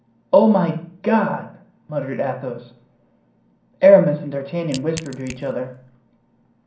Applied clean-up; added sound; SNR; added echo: none; Crack / Crushing; 17 dB; reverberation time 0.6 s.